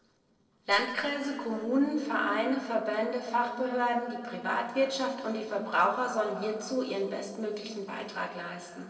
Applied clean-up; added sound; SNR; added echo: neural separator model SepFormer DNS4.